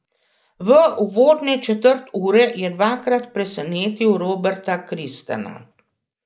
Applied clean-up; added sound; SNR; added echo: neural mask model Resemble Enhance denoiser.